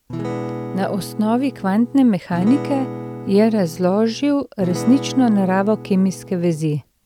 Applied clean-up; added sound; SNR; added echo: none; Acoustic guitar / Strum; 11 dB; none.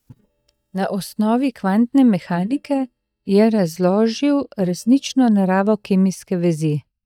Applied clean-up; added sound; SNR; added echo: neural mask model DeepFilterNet 3.